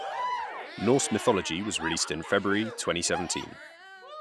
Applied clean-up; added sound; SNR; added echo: none; Crowd / Cheering; 8 dB; none.